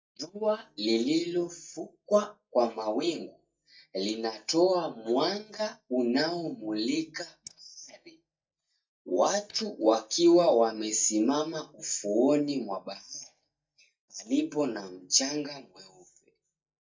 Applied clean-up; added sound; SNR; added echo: neural mask model DeepFilterNet 3.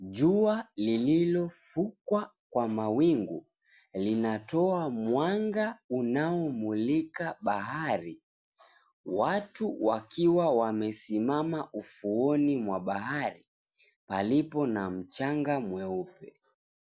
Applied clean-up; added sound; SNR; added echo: none; none; none; none.